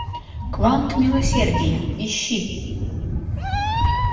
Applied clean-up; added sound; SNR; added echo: none; Meow; 0 dB; reverberation time 1.3 s.